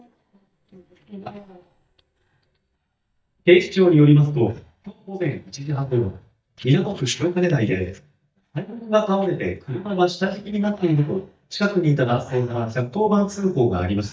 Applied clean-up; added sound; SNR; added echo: neural mask model DeepFilterNet 3.